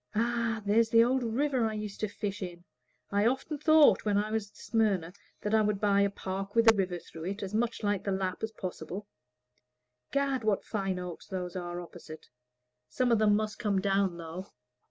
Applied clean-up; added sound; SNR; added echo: none; none; none; none.